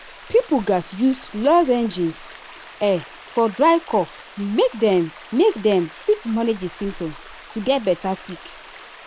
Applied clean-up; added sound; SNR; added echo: none; Stream; 17 dB; none.